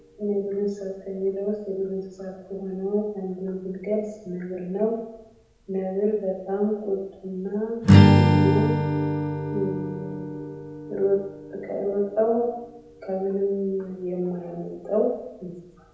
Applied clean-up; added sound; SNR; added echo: none; Strum; -2 dB; reverberation time 0.9 s.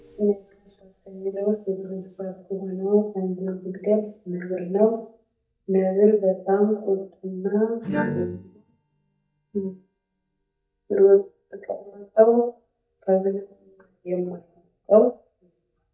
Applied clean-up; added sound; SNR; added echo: neural mask model DeepFilterNet 3.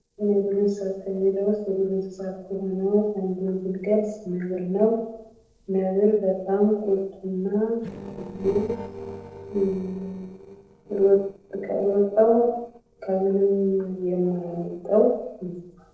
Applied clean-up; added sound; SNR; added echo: neural separator model SepFormer DNS4.